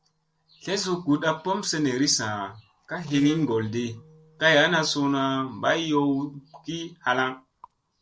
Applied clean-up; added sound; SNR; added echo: neural separator model SepFormer DNS4.